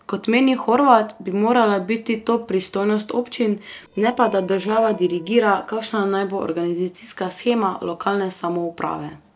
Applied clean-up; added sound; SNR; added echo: neural separator model SepFormer DNS4.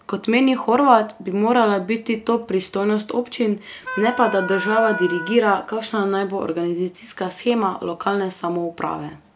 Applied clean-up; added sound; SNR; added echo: none; Wind instrument, woodwind instrument; 8 dB; none.